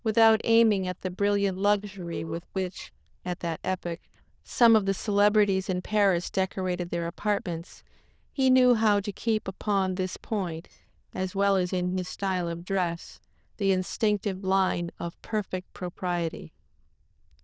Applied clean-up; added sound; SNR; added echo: neural diffusion model UNIVERSE++.